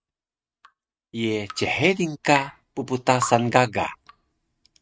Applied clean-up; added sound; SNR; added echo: neural mask model RNNoise.